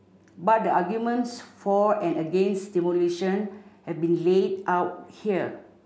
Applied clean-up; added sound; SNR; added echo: none; none; none; none.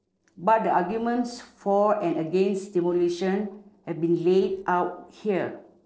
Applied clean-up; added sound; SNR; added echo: neural separator model SepFormer DNS4.